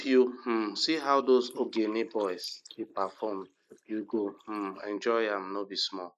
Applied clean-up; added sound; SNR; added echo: neural mask model Resemble Enhance denoiser.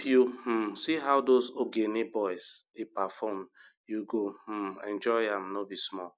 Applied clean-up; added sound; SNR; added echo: none; none; none; none.